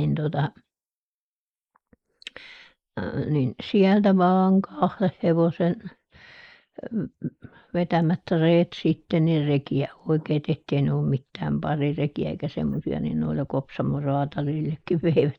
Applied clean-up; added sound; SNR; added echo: neural mask model Resemble Enhance denoiser.